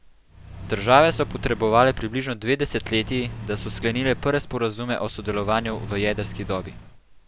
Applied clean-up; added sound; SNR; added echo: none; Accelerating, revving, vroom / Car; 13 dB; none.